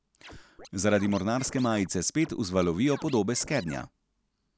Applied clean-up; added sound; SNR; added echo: none; Scratching (performance technique); 19 dB; none.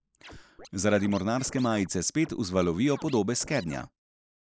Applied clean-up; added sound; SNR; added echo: neural mask model Resemble Enhance denoiser.